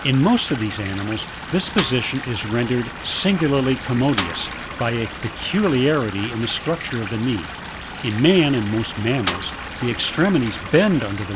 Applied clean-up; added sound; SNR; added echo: none; Stream / Liquid + Snare drum; 9 dB; none.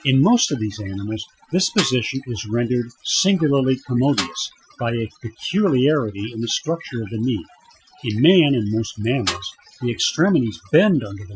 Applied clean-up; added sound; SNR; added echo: classical method Wiener filter.